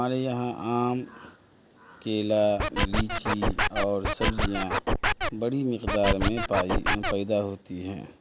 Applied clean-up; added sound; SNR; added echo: none; Scratching (performance technique); -2 dB; none.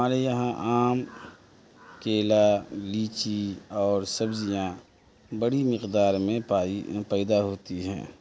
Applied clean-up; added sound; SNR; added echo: none; none; none; none.